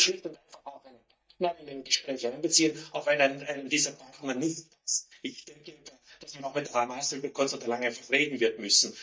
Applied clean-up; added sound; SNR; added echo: neural mask model DeepFilterNet 3.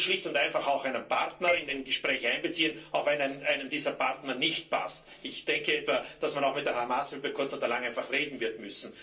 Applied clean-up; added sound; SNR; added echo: neural separator model SepFormer DNS4.